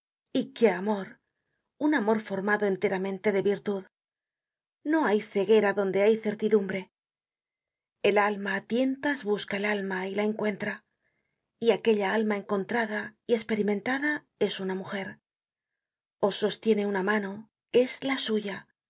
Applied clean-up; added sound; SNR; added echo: none; none; none; none.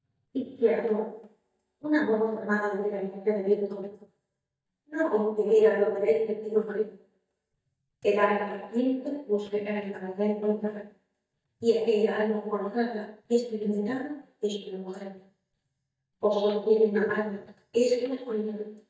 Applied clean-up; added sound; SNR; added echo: neural mask model DeepFilterNet 3.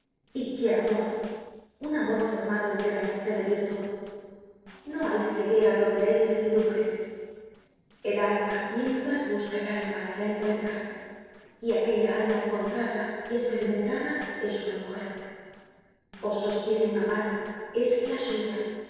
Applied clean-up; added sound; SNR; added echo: neural separator model SepFormer DNS4.